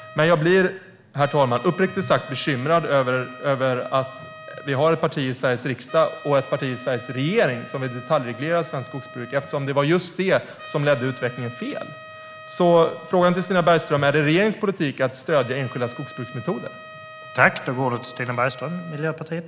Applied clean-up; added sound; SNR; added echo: none; Trumpet; 19 dB; none.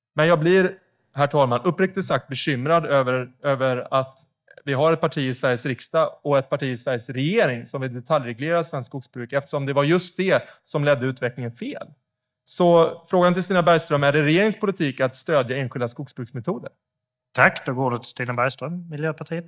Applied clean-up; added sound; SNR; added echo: neural mask model DeepFilterNet 3.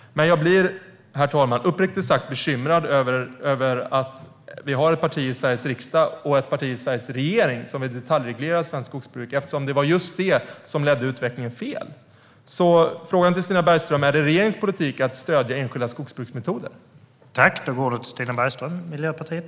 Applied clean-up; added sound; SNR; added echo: none; none; none; none.